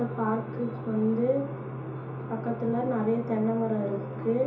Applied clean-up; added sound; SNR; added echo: none; Organ; 10 dB; reverberation time 0.7 s.